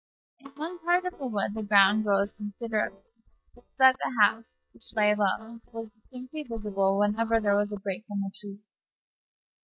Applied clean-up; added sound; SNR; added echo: neural mask model DeepFilterNet 3.